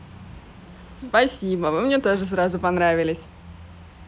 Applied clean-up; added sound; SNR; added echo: none; none; none; none.